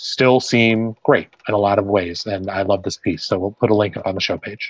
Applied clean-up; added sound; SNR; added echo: neural mask model Resemble Enhance denoiser.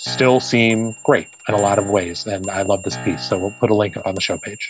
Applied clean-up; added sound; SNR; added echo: none; Piano + Clock; 14 dB; none.